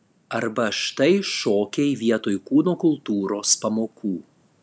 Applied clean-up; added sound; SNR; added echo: none; none; none; none.